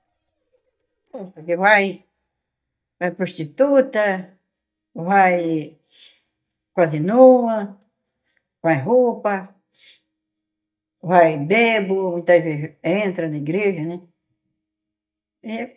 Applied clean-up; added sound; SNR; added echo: neural mask model DeepFilterNet 3.